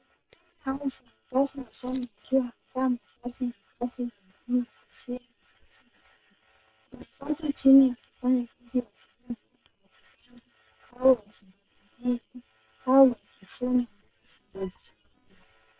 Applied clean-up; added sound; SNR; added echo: neural separator model SepFormer WHAM!.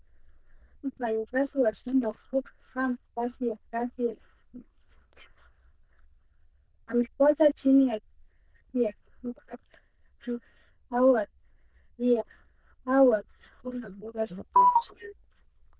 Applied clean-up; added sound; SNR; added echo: neural diffusion model UNIVERSE++.